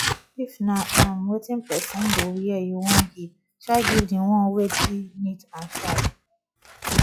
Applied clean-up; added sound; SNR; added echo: classical method log-MMSE.